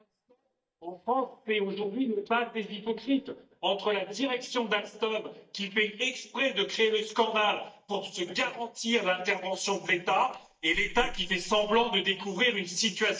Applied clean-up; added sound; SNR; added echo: neural mask model DeepFilterNet 3.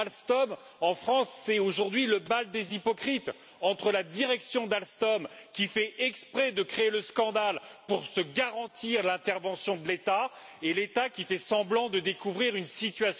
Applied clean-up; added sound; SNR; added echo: none; none; none; none.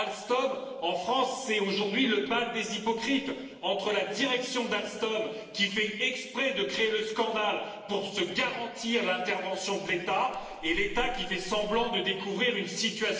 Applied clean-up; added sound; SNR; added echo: neural separator model SepFormer DNS4.